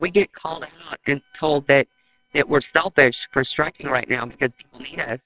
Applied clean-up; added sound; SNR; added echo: neural separator model SepFormer WHAMR!.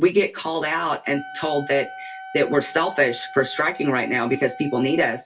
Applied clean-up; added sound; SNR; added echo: none; Wind instrument, woodwind instrument; 16 dB; reverberation time 0.1 s.